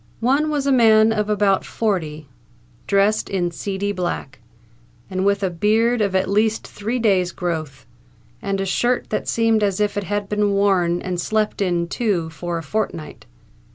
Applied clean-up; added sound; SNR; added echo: none; none; none; none.